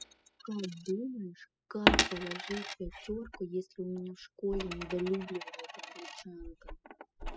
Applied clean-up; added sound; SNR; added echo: classical method spectral subtraction.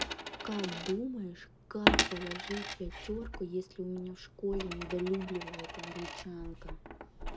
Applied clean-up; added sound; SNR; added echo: none; Coin (dropping); -1 dB; none.